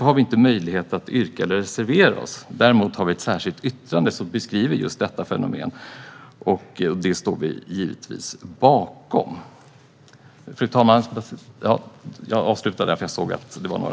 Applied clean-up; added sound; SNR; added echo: none; none; none; none.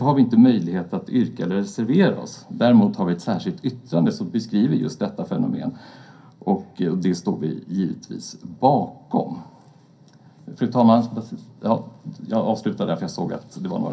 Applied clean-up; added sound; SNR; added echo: none; none; none; reverberation time 0.3 s.